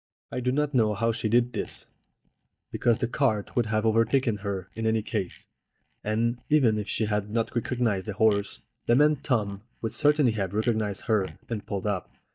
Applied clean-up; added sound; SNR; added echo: neural mask model DeepFilterNet 3.